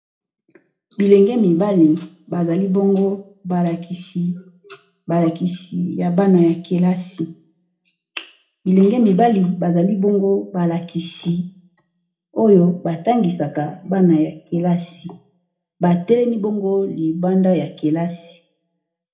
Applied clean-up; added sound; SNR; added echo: none; none; none; reverberation time 0.4 s.